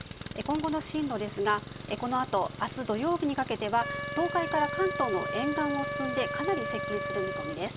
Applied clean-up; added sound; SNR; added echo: none; Engine + Wind instrument, woodwind instrument; 5 dB; none.